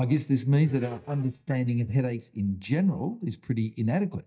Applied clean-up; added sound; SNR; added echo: neural mask model DeepFilterNet 3.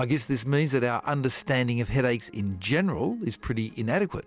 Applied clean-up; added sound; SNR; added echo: none; none; none; none.